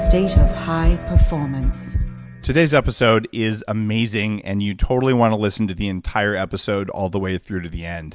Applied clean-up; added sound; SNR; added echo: none; none; none; none.